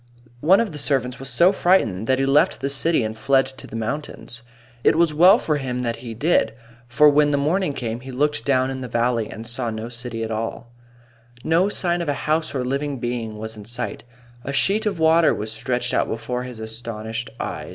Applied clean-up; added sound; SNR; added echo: none; none; none; none.